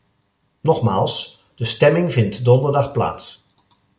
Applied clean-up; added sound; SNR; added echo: none; none; none; none.